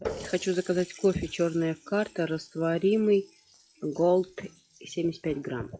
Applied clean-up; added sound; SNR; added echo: classical method log-MMSE.